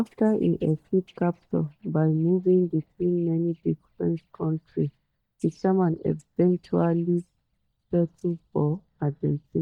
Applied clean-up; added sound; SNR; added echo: neural mask model DeepFilterNet 3.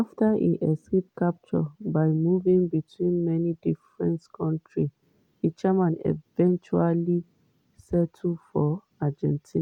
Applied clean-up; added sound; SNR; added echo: none; none; none; none.